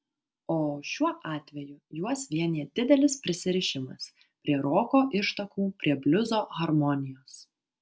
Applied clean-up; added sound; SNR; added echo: none; none; none; none.